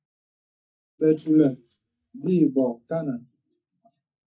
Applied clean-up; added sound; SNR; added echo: neural mask model DeepFilterNet 3.